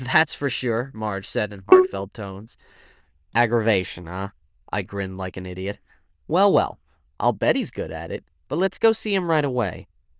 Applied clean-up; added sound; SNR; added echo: neural diffusion model UNIVERSE++.